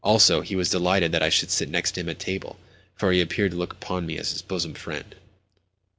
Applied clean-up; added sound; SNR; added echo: none; none; none; none.